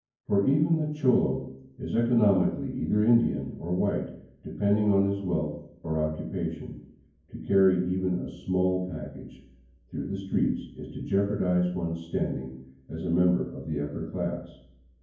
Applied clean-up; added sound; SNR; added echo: none; none; none; reverberation time 0.9 s.